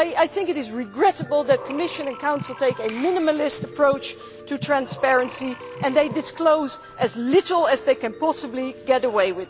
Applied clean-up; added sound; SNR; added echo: none; Breathing + Piano; 15 dB; none.